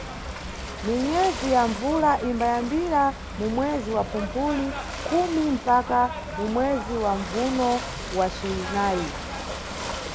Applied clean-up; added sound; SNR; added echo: none; Ocean / Boat, Water vehicle; 8 dB; none.